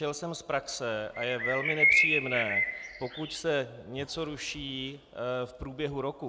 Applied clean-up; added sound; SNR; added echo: none; Bird; -5 dB; none.